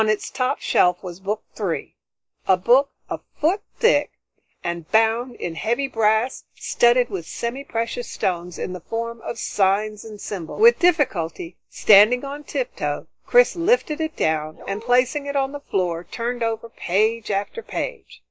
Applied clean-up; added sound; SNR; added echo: neural mask model DeepFilterNet 3.